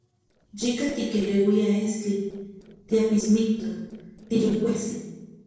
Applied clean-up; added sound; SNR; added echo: neural separator model SepFormer DNS4.